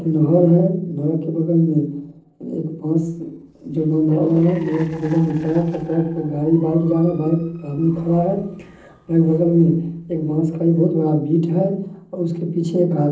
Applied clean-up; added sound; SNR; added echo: neural separator model SepFormer DNS4.